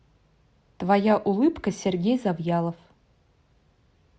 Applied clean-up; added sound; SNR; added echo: none; none; none; none.